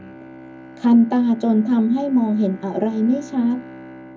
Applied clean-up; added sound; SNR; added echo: none; Bowed string instrument; 19 dB; reverberation time 0.3 s.